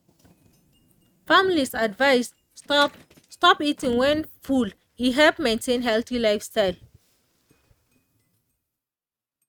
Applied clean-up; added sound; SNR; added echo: neural mask model RNNoise.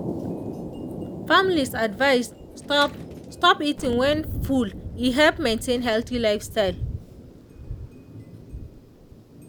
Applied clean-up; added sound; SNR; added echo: none; Thunder; 10 dB; none.